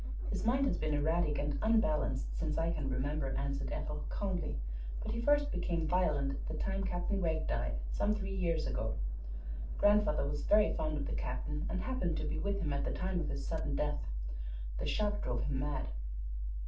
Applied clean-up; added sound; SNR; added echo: none; Accelerating, revving, vroom; 18 dB; reverberation time 0.2 s.